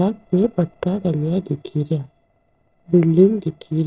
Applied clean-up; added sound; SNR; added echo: neural separator model SepFormer DNS4.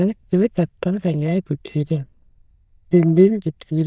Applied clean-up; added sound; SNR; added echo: neural diffusion model UNIVERSE++.